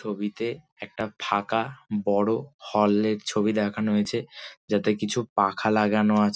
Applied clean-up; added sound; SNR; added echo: none; none; none; none.